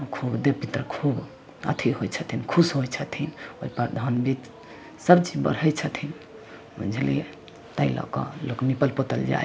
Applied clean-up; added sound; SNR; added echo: none; none; none; none.